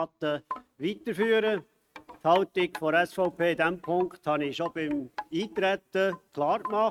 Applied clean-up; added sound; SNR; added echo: neural mask model RNNoise.